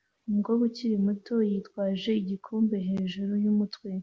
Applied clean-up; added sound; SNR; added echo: none; none; none; none.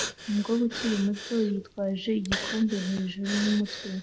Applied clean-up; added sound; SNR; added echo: none; Breathing; 9 dB; none.